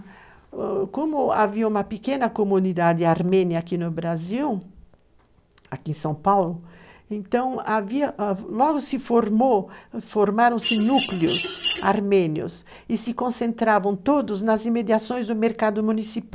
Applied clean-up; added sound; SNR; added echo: none; Mechanisms; 3 dB; none.